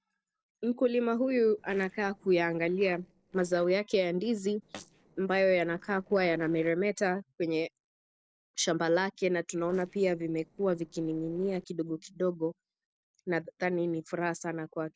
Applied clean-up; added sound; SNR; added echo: neural separator model SepFormer DNS4.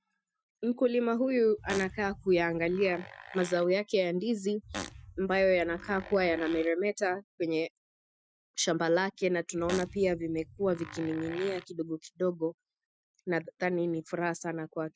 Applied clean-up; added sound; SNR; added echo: classical method Wiener filter.